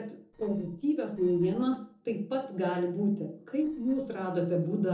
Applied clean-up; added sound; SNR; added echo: neural separator model SepFormer DNS4.